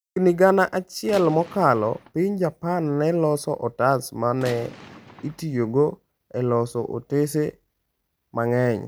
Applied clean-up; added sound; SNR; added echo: none; Gunshot, gunfire; 18 dB; none.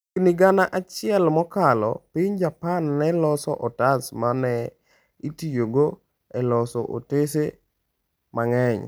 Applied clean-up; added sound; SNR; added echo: none; none; none; none.